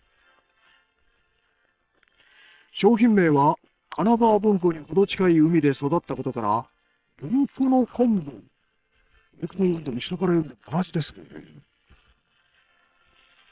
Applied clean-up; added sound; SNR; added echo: neural separator model SepFormer WHAM!.